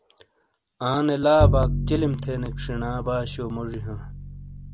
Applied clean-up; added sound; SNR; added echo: none; Bowed string instrument; 1 dB; none.